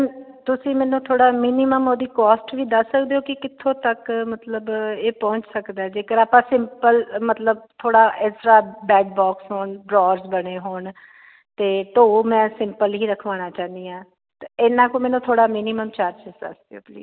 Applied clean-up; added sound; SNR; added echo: none; none; none; none.